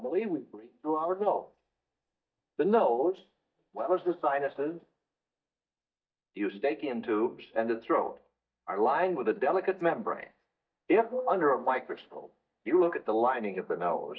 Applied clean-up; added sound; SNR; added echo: neural mask model DeepFilterNet 3.